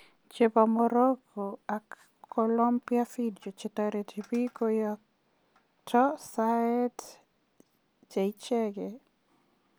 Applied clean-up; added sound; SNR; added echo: none; none; none; none.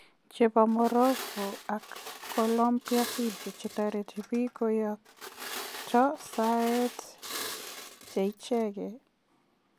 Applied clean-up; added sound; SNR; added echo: none; Glass; 12 dB; none.